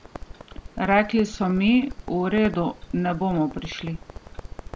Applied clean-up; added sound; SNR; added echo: none; Crackle; 15 dB; none.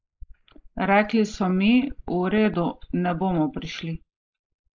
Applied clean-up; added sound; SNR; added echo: neural mask model Resemble Enhance denoiser.